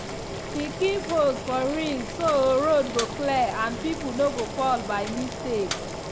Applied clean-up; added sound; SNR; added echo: none; Boiling; 7 dB; none.